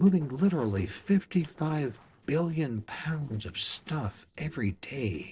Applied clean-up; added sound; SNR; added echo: neural separator model SepFormer DNS4.